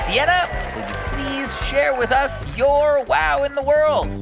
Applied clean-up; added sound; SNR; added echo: none; Wind instrument, woodwind instrument; 17 dB; none.